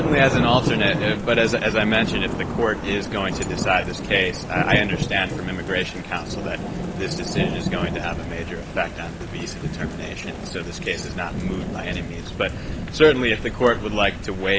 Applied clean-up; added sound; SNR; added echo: none; Thunder / Rain; 4 dB; none.